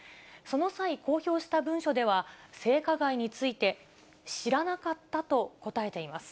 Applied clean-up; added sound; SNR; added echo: none; none; none; none.